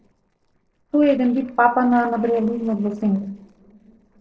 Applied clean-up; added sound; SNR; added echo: neural separator model SepFormer DNS4.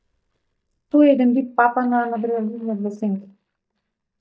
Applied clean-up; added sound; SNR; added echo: neural mask model DeepFilterNet 3.